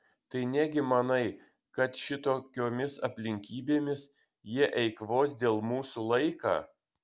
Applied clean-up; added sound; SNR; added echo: none; none; none; none.